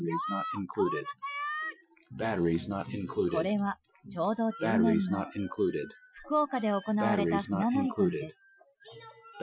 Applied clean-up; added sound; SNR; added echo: classical method Wiener filter.